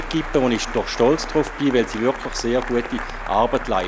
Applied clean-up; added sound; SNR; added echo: none; Applause + Growling; 9 dB; none.